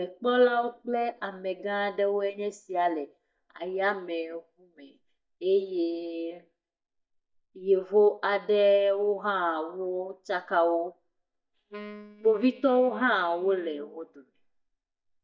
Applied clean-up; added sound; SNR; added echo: neural mask model DeepFilterNet 3.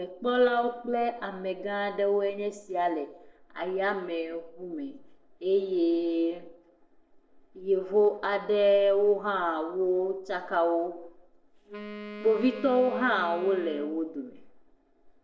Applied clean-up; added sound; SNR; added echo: neural separator model SepFormer DNS4.